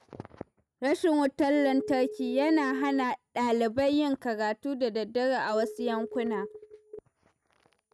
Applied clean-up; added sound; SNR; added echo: neural mask model RNNoise.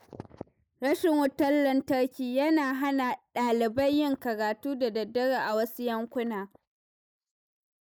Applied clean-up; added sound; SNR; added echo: neural mask model Resemble Enhance denoiser.